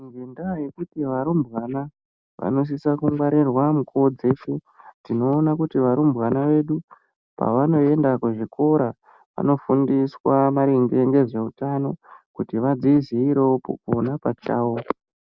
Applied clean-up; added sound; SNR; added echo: none; none; none; none.